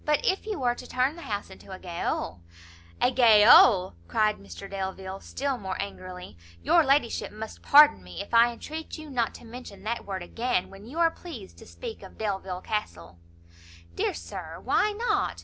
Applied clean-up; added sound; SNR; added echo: none; none; none; none.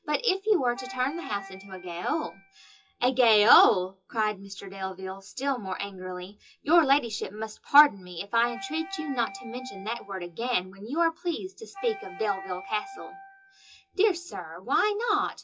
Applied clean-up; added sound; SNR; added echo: classical method WPE with log-MMSE.